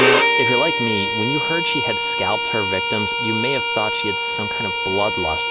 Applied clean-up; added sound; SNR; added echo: none; Bowed string instrument; -4 dB; none.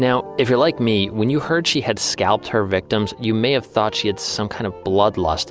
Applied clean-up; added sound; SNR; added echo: none; none; none; none.